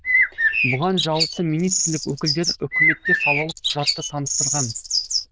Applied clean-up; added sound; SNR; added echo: neural diffusion model UNIVERSE++.